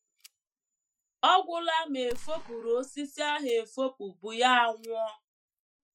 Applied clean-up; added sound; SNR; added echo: classical method Wiener filter.